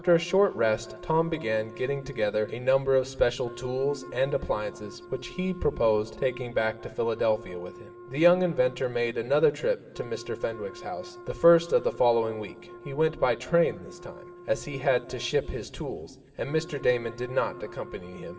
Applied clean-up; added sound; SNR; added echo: none; Wind instrument, woodwind instrument; 19 dB; reverberation time 2.3 s.